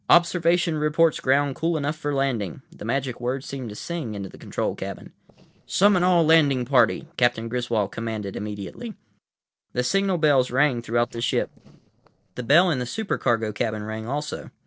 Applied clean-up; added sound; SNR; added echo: neural separator model SepFormer DNS4.